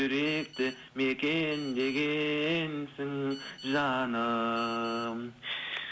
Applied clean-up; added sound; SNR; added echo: none; Telephone; 19 dB; none.